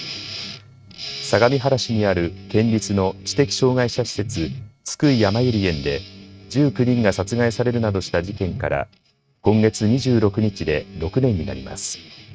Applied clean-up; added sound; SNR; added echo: neural mask model RNNoise.